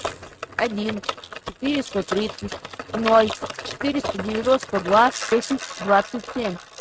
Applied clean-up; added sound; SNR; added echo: neural mask model RNNoise.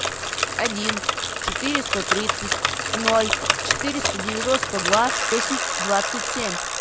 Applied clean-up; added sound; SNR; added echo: none; Bicycle; -2 dB; none.